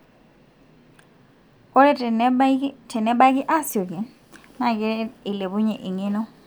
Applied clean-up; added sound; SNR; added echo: none; none; none; none.